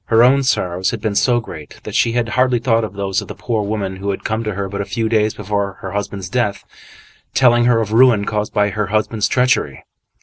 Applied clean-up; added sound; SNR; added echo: none; none; none; none.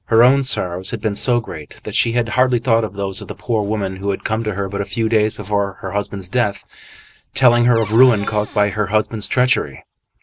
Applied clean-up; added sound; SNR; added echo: none; Cupboard open or close / Door; 16 dB; none.